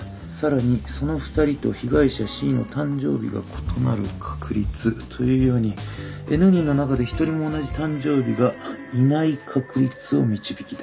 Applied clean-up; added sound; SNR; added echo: none; none; none; none.